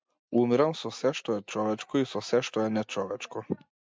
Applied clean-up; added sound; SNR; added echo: none; none; none; none.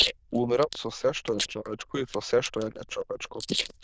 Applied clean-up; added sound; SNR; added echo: neural diffusion model UNIVERSE++.